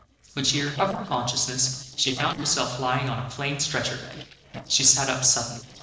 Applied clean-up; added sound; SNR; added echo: neural separator model SepFormer DNS4.